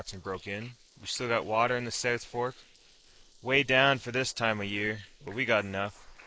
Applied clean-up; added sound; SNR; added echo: neural mask model Resemble Enhance denoiser.